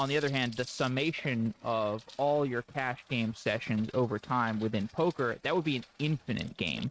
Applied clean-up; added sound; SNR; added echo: neural mask model RNNoise.